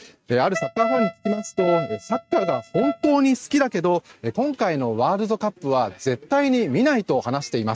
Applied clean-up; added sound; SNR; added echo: neural mask model RNNoise.